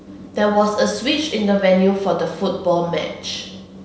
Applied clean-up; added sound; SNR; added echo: none; none; none; none.